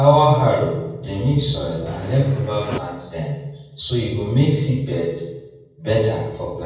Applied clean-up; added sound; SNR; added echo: none; Engine; 11 dB; reverberation time 1.2 s.